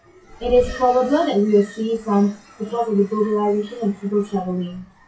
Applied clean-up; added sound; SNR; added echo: classical method WPE with log-MMSE.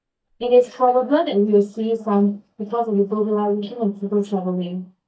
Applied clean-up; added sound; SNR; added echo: neural mask model DeepFilterNet 3.